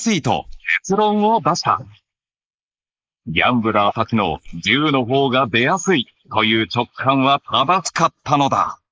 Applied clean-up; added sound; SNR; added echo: neural mask model Resemble Enhance denoiser.